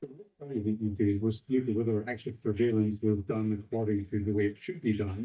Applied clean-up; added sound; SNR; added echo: neural mask model DeepFilterNet 3.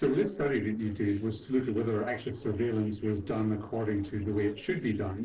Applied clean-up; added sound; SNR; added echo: neural separator model SepFormer DNS4.